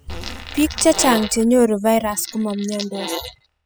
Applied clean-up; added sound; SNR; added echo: classical method spectral subtraction.